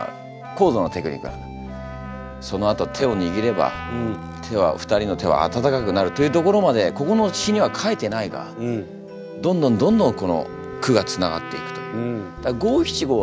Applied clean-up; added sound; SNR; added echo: none; Trumpet; 17 dB; none.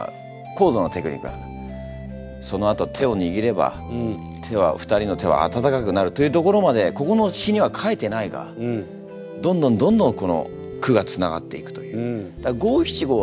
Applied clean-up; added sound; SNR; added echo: none; none; none; none.